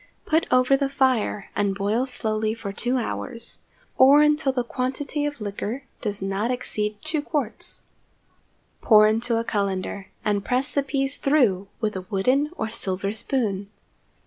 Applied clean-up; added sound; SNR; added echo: none; none; none; none.